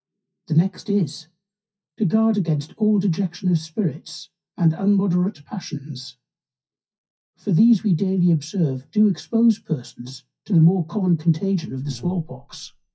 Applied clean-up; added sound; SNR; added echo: classical method WPE with log-MMSE.